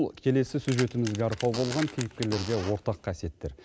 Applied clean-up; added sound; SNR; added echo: none; Keys jangling + Fart; 12 dB; none.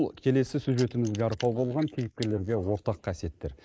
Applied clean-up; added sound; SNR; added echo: neural mask model Resemble Enhance denoiser.